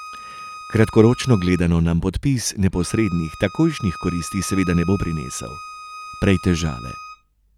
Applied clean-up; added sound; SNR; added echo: none; Bowed string instrument; 16 dB; none.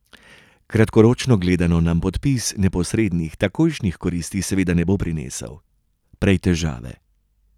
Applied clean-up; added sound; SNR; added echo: none; none; none; none.